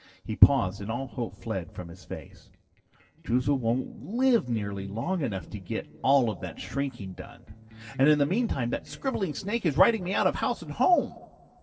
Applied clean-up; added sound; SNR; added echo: neural separator model SepFormer DNS4.